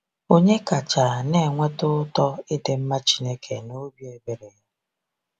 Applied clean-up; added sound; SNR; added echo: none; none; none; none.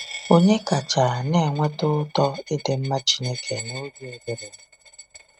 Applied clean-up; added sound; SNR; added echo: neural mask model RNNoise.